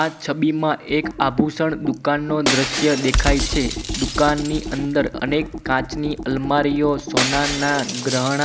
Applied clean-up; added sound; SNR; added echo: none; Computer keyboard + Shatter; 5 dB; none.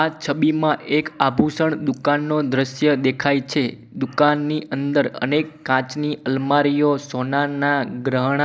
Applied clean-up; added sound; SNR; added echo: none; none; none; none.